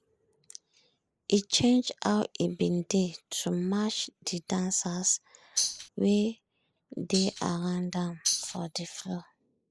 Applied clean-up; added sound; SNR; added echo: neural mask model Resemble Enhance denoiser.